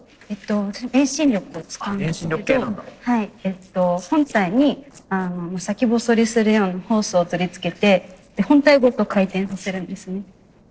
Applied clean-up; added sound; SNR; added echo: neural separator model SepFormer DNS4.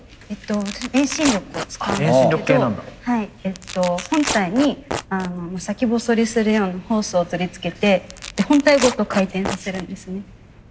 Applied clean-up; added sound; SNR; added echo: none; Tearing; 10 dB; none.